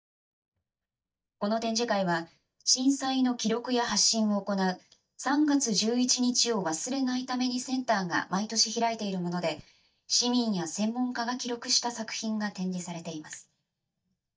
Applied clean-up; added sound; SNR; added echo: neural mask model DeepFilterNet 3.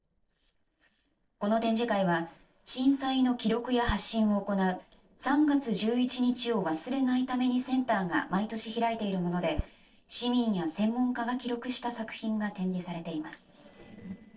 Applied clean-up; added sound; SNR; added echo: neural separator model SepFormer DNS4.